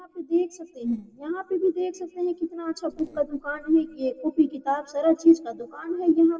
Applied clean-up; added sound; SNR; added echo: neural separator model SepFormer DNS4.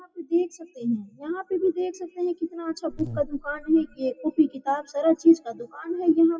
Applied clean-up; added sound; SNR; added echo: classical method WPE with log-MMSE.